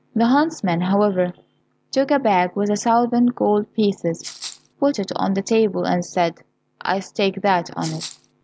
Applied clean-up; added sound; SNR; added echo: none; Rattle (instrument); 14 dB; none.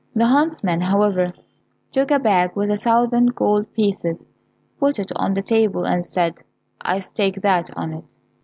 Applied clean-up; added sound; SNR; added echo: none; none; none; none.